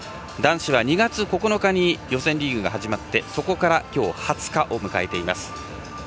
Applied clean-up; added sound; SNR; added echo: none; none; none; none.